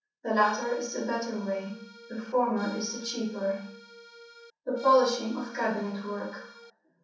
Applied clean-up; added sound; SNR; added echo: none; Accordion; 17 dB; reverberation time 0.6 s.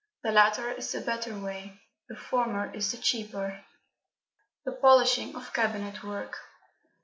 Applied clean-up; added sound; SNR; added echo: none; none; none; none.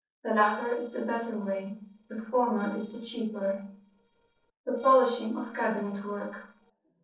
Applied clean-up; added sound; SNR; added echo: neural separator model SepFormer DNS4.